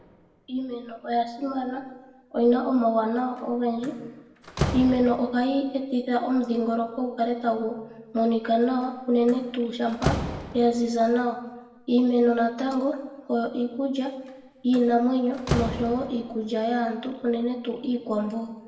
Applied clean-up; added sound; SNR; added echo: none; Slam; 12 dB; reverberation time 0.9 s.